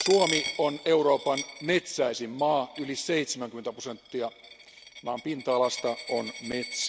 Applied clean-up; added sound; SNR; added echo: none; Coin (dropping); 11 dB; none.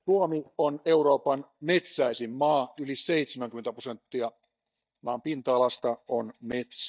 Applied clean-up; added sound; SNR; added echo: neural mask model DeepFilterNet 3.